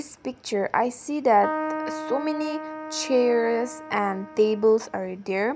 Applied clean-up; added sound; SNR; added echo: none; Keyboard (musical); 9 dB; none.